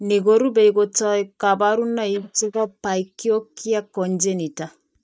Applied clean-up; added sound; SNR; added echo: neural mask model DeepFilterNet 3.